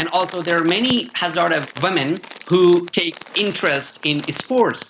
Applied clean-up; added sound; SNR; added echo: none; Crumpling, crinkling; 17 dB; none.